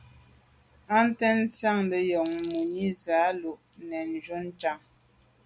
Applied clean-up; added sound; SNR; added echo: none; Coin (dropping); 5 dB; none.